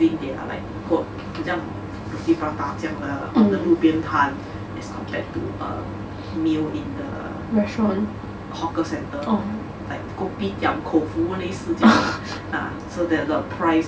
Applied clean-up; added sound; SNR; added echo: none; none; none; reverberation time 0.2 s.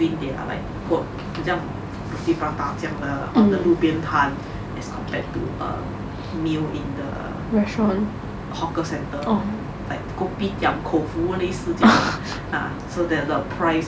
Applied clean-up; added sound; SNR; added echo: none; none; none; none.